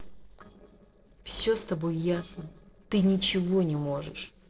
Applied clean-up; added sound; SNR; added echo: neural separator model SepFormer DNS4.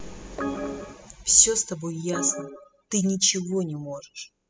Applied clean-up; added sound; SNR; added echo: classical method spectral subtraction.